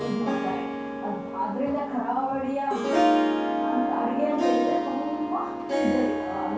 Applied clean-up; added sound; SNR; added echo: none; Harp; -3 dB; reverberation time 0.6 s.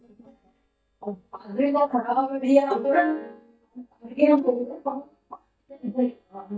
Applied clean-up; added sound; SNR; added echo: neural mask model DeepFilterNet 3.